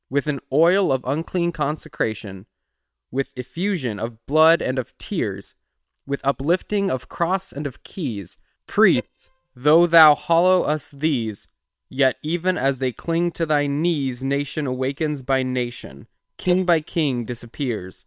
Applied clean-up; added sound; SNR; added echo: neural separator model SepFormer WHAM!.